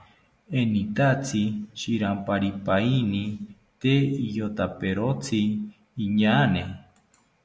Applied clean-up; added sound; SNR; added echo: none; none; none; none.